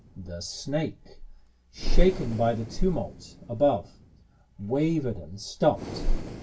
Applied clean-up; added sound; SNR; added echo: none; Breathing; 17 dB; reverberation time 0.2 s.